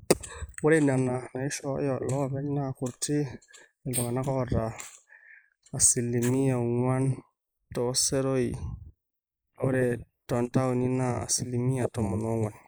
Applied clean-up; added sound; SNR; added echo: neural mask model Resemble Enhance denoiser.